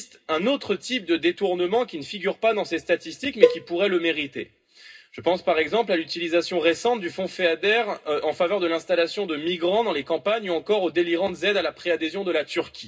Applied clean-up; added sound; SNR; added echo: none; Cowbell; 0 dB; reverberation time 0.2 s.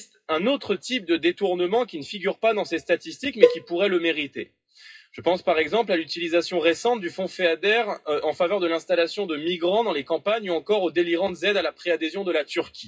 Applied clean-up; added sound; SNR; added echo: classical method WPE with log-MMSE.